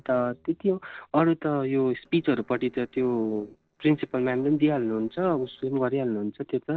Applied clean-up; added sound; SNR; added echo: neural separator model SepFormer DNS4.